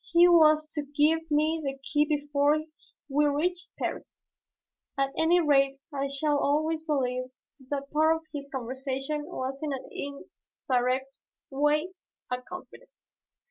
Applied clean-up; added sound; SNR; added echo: none; none; none; none.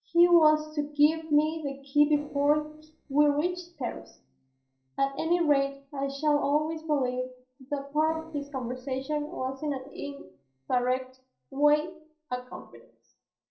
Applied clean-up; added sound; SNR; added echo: neural separator model SepFormer DNS4.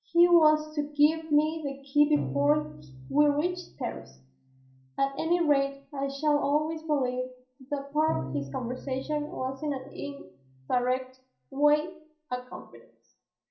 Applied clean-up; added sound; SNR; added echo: none; Bowed string instrument; 14 dB; reverberation time 0.6 s.